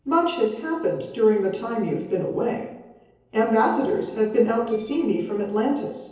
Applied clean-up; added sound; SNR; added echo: neural separator model SepFormer DNS4.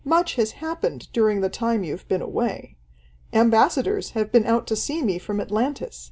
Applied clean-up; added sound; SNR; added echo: none; none; none; none.